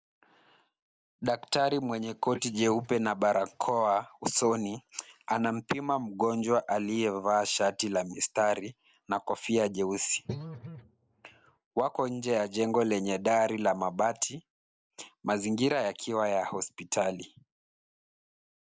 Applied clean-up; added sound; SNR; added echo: neural mask model Resemble Enhance denoiser.